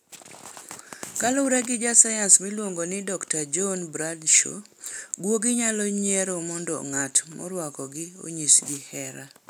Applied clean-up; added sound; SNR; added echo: none; none; none; none.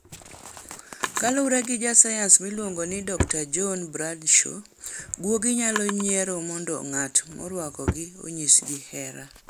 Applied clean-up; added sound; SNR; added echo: none; Drawer open or close; 12 dB; none.